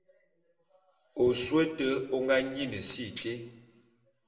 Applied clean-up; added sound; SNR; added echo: none; Tambourine; 4 dB; reverberation time 0.8 s.